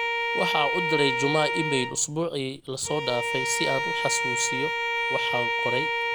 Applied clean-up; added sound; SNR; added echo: none; Bowed string instrument; -1 dB; none.